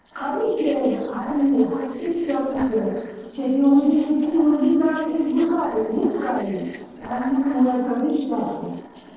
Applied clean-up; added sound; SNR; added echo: neural separator model SepFormer DNS4.